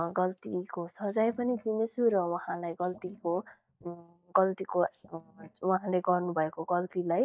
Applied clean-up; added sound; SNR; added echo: neural mask model DeepFilterNet 3.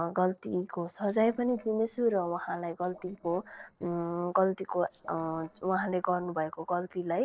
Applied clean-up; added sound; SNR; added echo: neural separator model SepFormer DNS4.